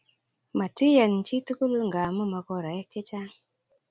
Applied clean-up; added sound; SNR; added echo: none; none; none; none.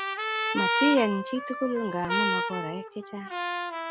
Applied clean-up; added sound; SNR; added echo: none; Trumpet; 0 dB; none.